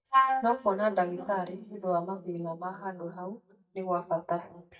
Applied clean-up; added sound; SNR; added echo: neural mask model DeepFilterNet 3.